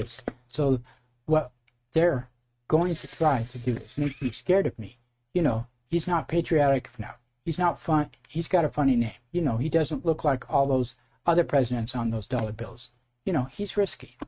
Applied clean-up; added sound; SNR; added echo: neural mask model RNNoise.